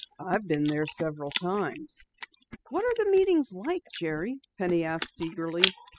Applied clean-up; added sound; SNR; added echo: classical method spectral subtraction.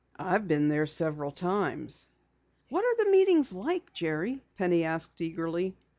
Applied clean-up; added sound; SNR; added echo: none; none; none; none.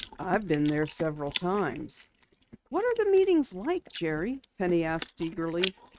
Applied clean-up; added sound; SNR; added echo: neural mask model RNNoise.